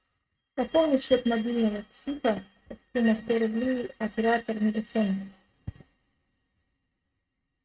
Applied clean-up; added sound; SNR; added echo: neural mask model RNNoise.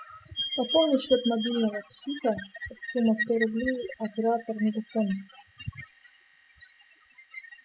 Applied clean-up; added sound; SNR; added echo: classical method spectral subtraction.